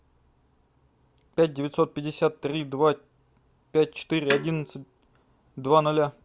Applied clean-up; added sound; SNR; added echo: none; Snare drum; 11 dB; none.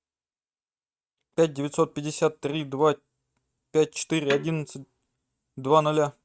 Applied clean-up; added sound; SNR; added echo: neural mask model RNNoise.